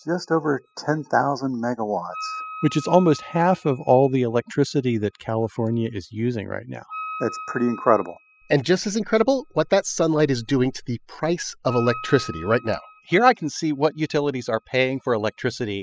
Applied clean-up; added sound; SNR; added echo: classical method spectral subtraction.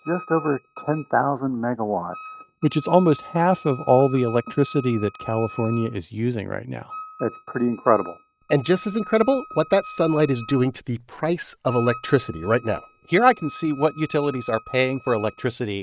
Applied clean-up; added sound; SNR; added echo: neural mask model RNNoise.